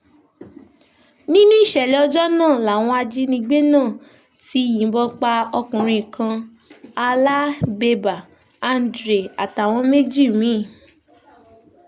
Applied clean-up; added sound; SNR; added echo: none; none; none; none.